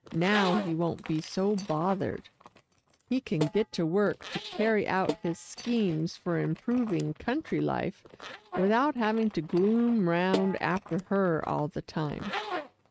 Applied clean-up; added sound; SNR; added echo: neural mask model RNNoise.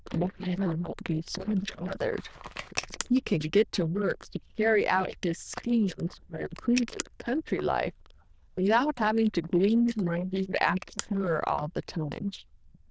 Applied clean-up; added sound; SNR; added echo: neural diffusion model UNIVERSE++.